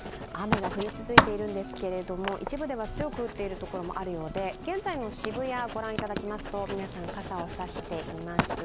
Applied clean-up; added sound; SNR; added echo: none; Writing; -1 dB; none.